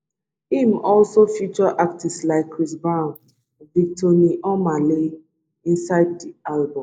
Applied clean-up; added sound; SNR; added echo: neural mask model Resemble Enhance denoiser.